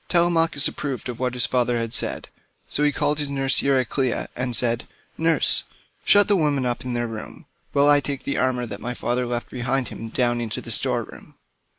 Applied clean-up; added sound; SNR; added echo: neural mask model Resemble Enhance denoiser.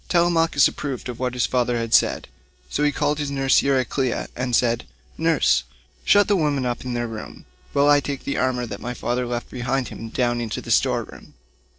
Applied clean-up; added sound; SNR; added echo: neural separator model SepFormer DNS4.